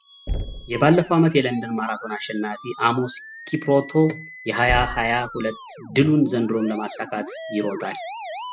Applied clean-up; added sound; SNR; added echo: classical method spectral subtraction.